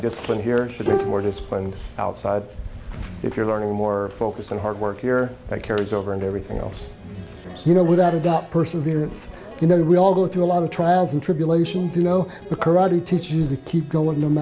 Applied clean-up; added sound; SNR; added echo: none; Bowed string instrument; 9 dB; none.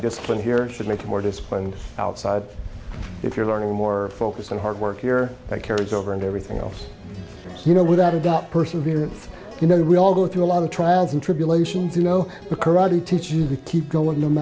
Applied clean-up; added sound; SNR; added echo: none; none; none; none.